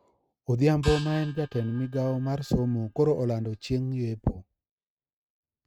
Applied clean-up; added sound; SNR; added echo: neural mask model RNNoise.